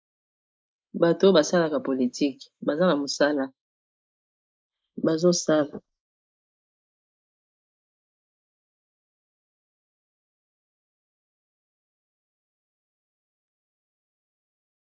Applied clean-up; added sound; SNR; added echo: neural mask model Resemble Enhance denoiser.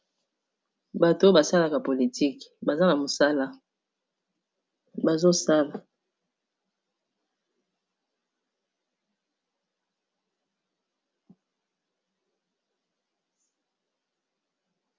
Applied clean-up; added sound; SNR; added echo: none; none; none; none.